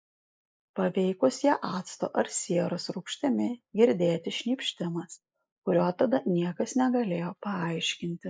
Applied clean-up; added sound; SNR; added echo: neural mask model Resemble Enhance denoiser.